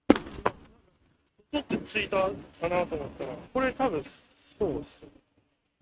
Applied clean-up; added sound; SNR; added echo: neural mask model RNNoise.